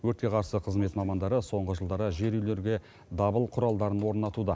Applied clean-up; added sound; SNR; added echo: none; none; none; none.